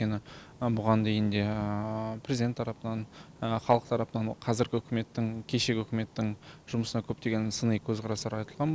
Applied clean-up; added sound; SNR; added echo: none; none; none; none.